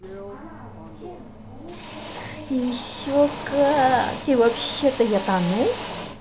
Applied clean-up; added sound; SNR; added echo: none; Drill; 10 dB; none.